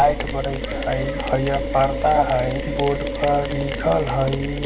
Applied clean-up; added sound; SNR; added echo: none; Mechanisms; 4 dB; reverberation time 0.7 s.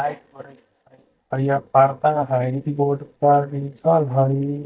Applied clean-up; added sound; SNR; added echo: neural mask model DeepFilterNet 3.